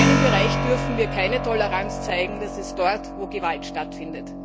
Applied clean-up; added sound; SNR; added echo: none; Keyboard (musical); -1 dB; none.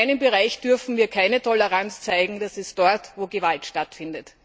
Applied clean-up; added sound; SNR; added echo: none; none; none; none.